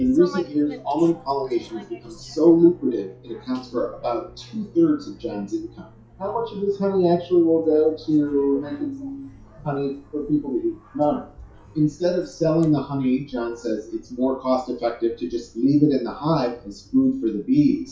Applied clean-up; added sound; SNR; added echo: classical method WPE with log-MMSE.